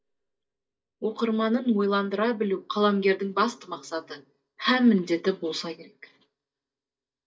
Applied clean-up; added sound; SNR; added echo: neural mask model DeepFilterNet 3.